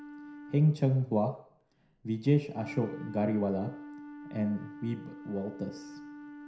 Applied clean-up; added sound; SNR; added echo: none; Wind instrument, woodwind instrument; 15 dB; reverberation time 0.5 s.